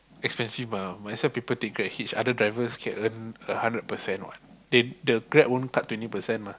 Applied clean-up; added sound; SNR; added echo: none; none; none; none.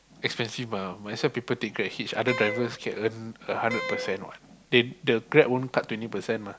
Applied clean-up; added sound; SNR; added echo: none; Wind instrument, woodwind instrument; 8 dB; none.